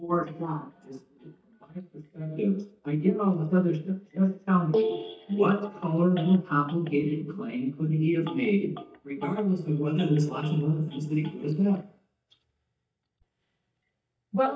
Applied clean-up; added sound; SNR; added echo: neural mask model DeepFilterNet 3.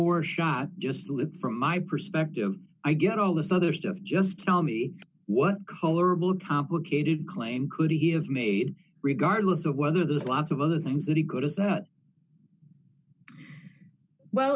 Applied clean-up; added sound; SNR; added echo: none; none; none; none.